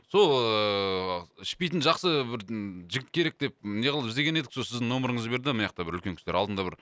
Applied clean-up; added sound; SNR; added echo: none; none; none; none.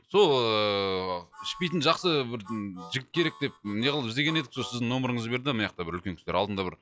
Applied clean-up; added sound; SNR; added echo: classical method log-MMSE.